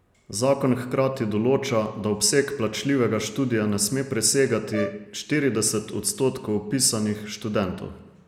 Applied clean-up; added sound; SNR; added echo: none; Brass instrument; 14 dB; none.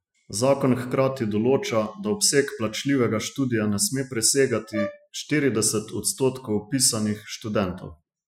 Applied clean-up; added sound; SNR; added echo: classical method Wiener filter.